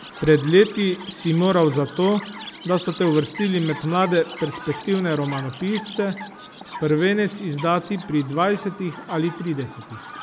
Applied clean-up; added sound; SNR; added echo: none; Chirp, tweet; 16 dB; none.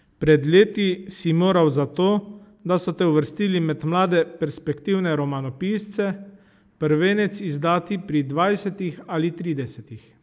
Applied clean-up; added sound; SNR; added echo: none; none; none; none.